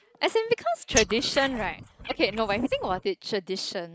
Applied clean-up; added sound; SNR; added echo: neural mask model RNNoise.